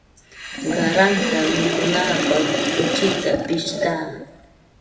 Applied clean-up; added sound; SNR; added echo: none; Sink (filling or washing); 0 dB; reverberation time 0.7 s.